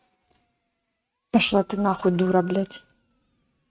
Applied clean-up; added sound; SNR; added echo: neural mask model RNNoise.